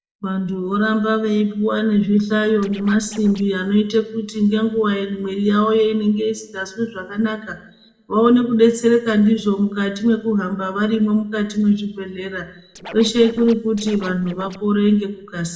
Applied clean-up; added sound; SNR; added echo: neural separator model SepFormer DNS4.